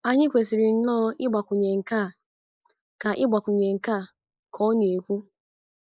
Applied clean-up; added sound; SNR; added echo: neural mask model Resemble Enhance denoiser.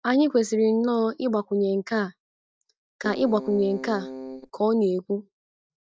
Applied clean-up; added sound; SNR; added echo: neural mask model DeepFilterNet 3.